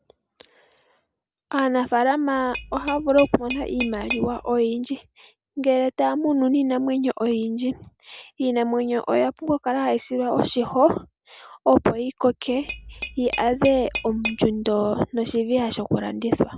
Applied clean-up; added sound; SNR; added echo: none; Tap / Glass; 11 dB; none.